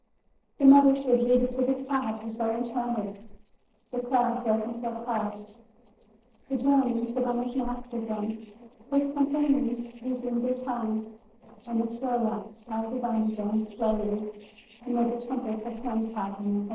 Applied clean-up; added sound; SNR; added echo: neural separator model SepFormer DNS4.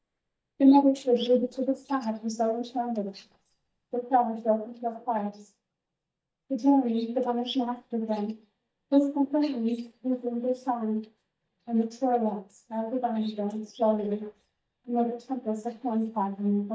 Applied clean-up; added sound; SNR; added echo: neural mask model DeepFilterNet 3.